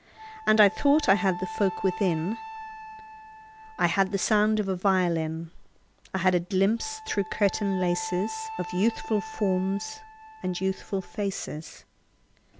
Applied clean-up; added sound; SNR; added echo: none; Wind instrument, woodwind instrument; 14 dB; none.